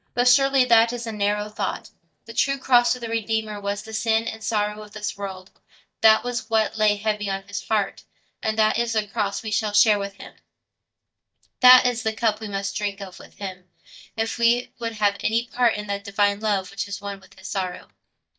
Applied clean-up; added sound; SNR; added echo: neural mask model DeepFilterNet 3.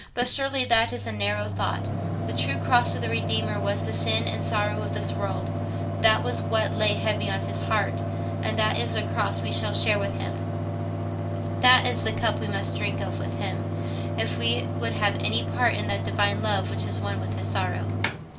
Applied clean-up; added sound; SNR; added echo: none; Mechanical fan; 0 dB; reverberation time 0.2 s.